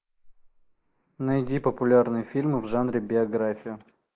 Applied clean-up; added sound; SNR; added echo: neural mask model Resemble Enhance denoiser.